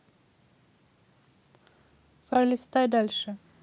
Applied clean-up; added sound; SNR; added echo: none; none; none; none.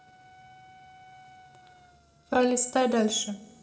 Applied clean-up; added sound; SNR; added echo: neural separator model SepFormer DNS4.